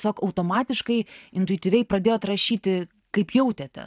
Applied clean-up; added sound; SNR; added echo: none; none; none; none.